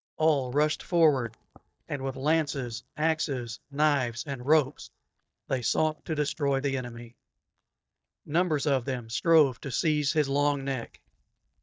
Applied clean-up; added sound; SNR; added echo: neural mask model DeepFilterNet 3.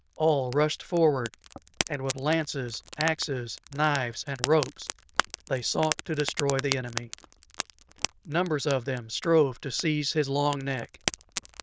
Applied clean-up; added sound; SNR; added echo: neural diffusion model UNIVERSE++.